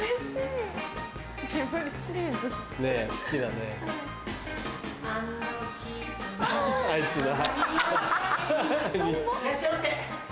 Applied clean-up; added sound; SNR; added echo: none; Rattle; 7 dB; none.